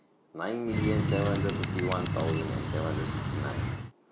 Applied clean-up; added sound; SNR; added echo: none; Bird; -4 dB; none.